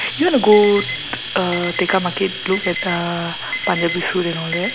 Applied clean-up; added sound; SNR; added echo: none; Alarm + Domestic sounds, home sounds; 8 dB; none.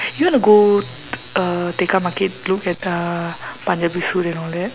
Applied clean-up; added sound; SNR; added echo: none; none; none; none.